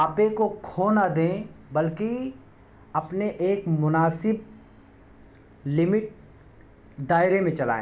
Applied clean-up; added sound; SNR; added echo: none; none; none; none.